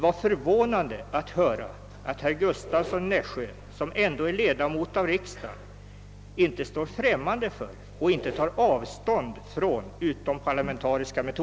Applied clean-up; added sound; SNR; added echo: none; Squeak; 20 dB; none.